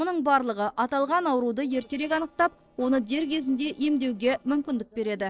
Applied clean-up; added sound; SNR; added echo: neural separator model SepFormer DNS4.